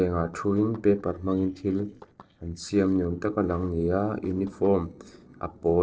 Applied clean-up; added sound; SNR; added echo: neural separator model SepFormer DNS4.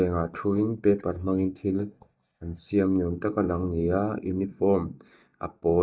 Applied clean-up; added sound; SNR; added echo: neural mask model DeepFilterNet 3.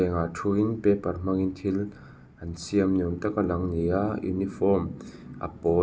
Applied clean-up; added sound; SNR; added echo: none; none; none; none.